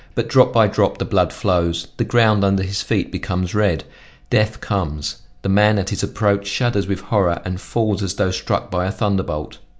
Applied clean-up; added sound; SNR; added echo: none; none; none; none.